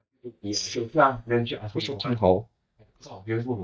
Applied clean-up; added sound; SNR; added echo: neural mask model DeepFilterNet 3.